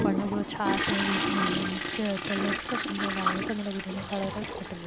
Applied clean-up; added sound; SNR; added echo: none; Toilet flush; -2 dB; none.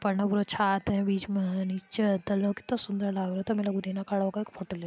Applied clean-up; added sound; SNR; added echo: none; none; none; none.